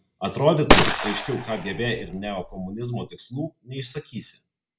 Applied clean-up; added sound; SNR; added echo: none; Gunshot, gunfire; -4 dB; none.